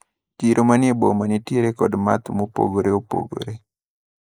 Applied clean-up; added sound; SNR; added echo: neural mask model Resemble Enhance denoiser.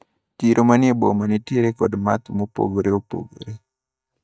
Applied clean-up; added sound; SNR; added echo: neural mask model DeepFilterNet 3.